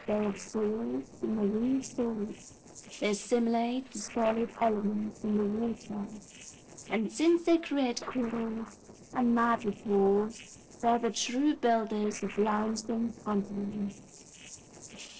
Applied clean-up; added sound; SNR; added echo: neural separator model SepFormer DNS4.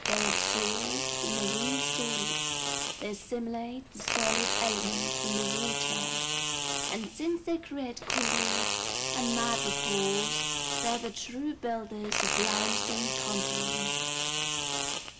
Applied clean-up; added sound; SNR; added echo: none; Fart; -4 dB; reverberation time 0.9 s.